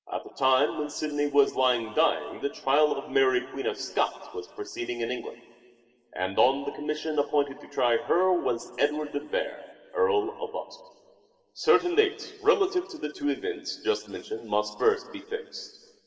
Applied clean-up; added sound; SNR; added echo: none; none; none; reverberation time 2.1 s.